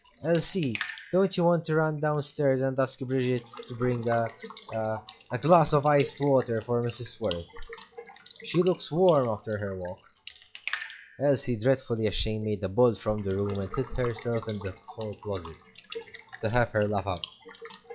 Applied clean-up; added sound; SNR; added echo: classical method log-MMSE.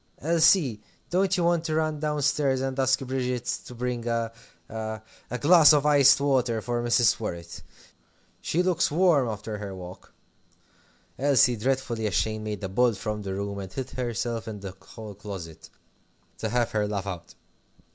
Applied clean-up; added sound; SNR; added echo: none; none; none; none.